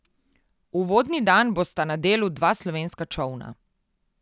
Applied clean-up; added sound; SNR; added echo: none; none; none; none.